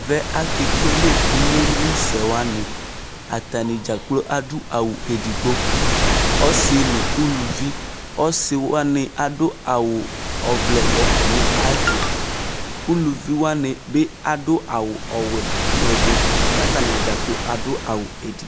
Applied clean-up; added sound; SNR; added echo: none; Waves, surf; -2 dB; none.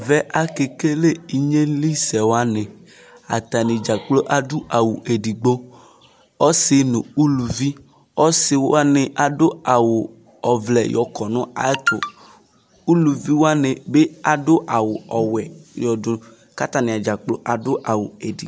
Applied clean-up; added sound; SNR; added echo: none; none; none; none.